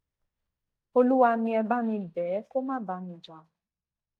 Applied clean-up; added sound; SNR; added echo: neural mask model DeepFilterNet 3.